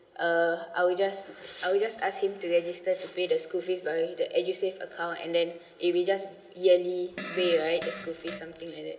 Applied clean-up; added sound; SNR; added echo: none; Fart; 11 dB; reverberation time 1.8 s.